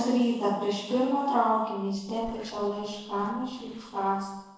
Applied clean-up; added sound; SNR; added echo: neural separator model SepFormer DNS4.